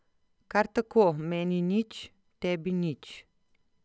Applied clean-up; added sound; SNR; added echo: none; none; none; none.